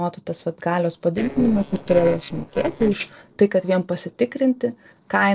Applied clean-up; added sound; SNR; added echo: neural separator model SepFormer DNS4.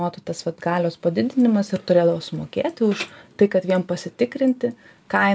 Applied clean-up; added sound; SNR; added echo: none; none; none; none.